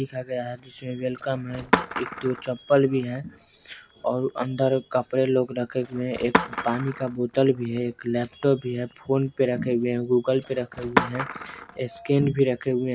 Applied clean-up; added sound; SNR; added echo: none; Skateboard; 8 dB; none.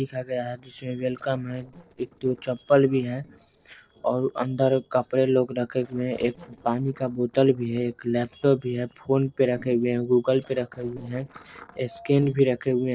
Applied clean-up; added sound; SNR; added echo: neural separator model SepFormer DNS4.